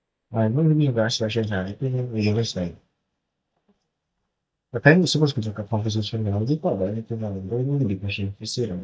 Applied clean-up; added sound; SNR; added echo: neural mask model DeepFilterNet 3.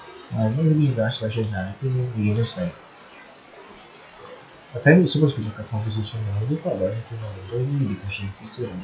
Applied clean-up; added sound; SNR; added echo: classical method WPE with log-MMSE.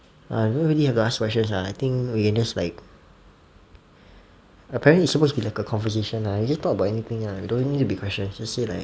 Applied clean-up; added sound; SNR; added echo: none; none; none; none.